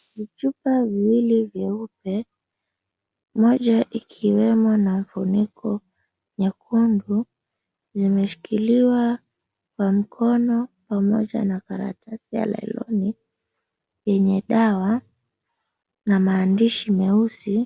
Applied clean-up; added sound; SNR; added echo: none; none; none; none.